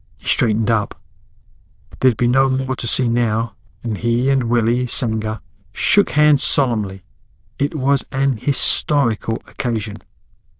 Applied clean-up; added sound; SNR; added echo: neural diffusion model UNIVERSE++.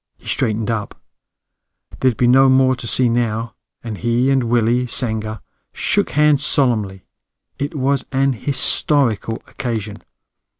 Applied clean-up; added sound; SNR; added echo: none; Run; 14 dB; none.